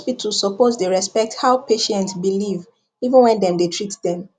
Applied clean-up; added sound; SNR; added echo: none; none; none; none.